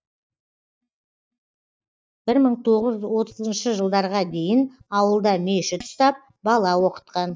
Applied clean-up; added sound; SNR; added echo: neural mask model DeepFilterNet 3.